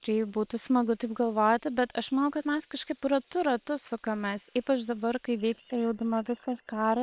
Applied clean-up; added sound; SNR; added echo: neural separator model SepFormer WHAM!.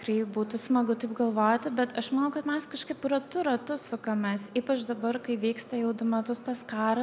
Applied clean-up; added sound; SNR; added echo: none; none; none; none.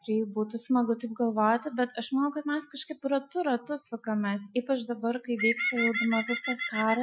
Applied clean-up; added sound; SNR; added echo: classical method Wiener filter.